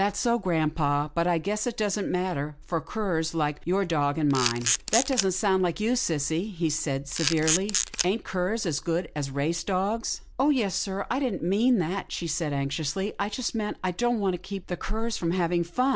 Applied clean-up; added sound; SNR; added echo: none; Camera; 2 dB; none.